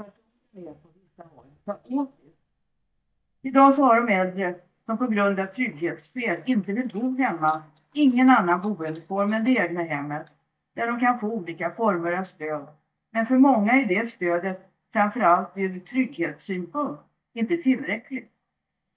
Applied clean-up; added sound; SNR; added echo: neural mask model DeepFilterNet 3.